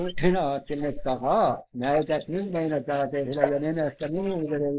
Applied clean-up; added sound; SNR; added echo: neural mask model Resemble Enhance denoiser.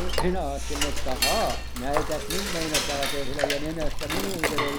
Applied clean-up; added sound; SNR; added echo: none; Cutlery, silverware / Dishes, pots, and pans; -4 dB; none.